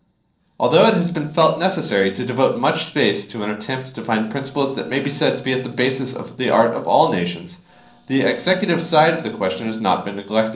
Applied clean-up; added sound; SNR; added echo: neural separator model SepFormer DNS4.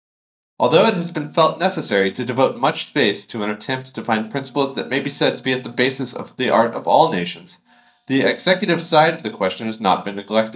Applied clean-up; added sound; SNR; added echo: neural mask model DeepFilterNet 3.